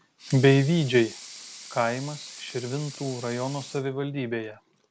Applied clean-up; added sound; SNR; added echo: none; Sink (filling or washing) / Water tap, faucet / Liquid; 17 dB; none.